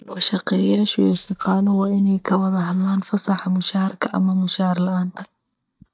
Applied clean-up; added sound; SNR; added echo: neural mask model DeepFilterNet 3.